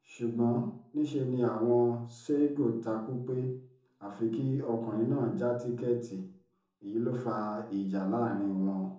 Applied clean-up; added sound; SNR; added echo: none; none; none; reverberation time 0.6 s.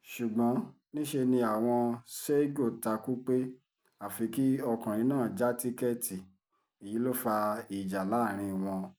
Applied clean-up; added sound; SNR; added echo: none; none; none; none.